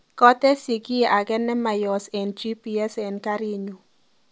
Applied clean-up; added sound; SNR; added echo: none; none; none; none.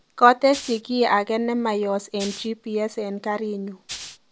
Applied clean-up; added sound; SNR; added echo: none; Rattle (instrument); 14 dB; none.